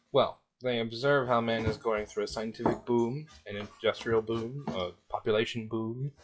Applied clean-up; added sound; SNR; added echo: classical method log-MMSE.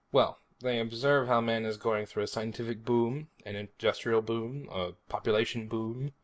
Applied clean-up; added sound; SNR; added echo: none; none; none; none.